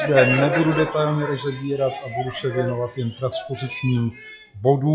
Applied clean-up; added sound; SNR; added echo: classical method log-MMSE.